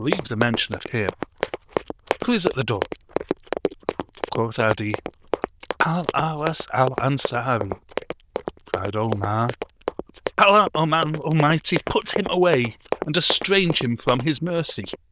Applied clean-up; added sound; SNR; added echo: neural diffusion model UNIVERSE++.